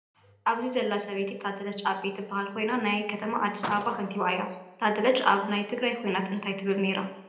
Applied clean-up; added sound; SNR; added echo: none; Car; 12 dB; reverberation time 0.7 s.